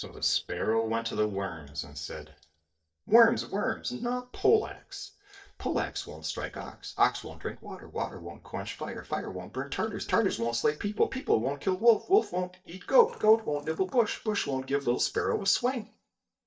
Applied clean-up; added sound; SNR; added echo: neural mask model DeepFilterNet 3.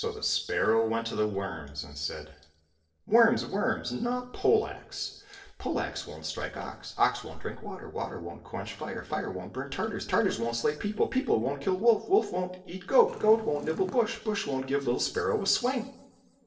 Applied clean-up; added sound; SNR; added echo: neural separator model SepFormer DNS4.